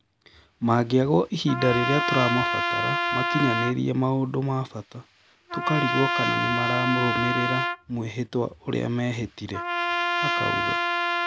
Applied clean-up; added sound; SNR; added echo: none; Trumpet; 1 dB; none.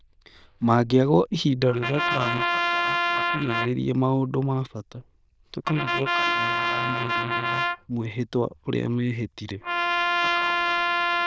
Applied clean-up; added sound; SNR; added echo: neural diffusion model UNIVERSE++.